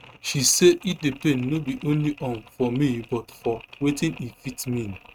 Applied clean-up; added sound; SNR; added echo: neural mask model RNNoise.